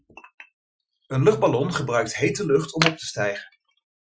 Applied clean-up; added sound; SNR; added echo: classical method Wiener filter.